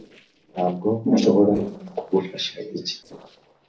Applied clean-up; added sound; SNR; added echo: neural separator model SepFormer DNS4.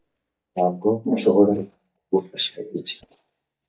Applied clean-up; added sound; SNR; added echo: neural mask model DeepFilterNet 3.